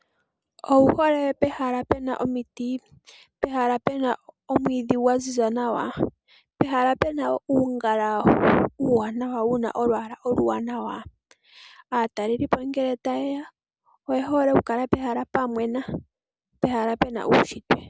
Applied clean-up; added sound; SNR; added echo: none; none; none; none.